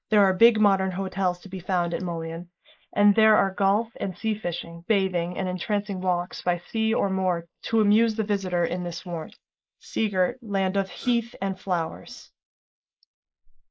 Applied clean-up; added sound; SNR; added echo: neural mask model Resemble Enhance denoiser.